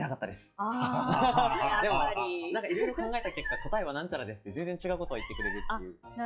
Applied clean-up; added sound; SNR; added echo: classical method log-MMSE.